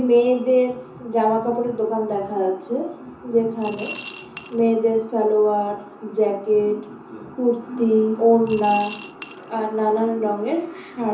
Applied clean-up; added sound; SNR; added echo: none; Coin (dropping) / Glass; 17 dB; reverberation time 0.6 s.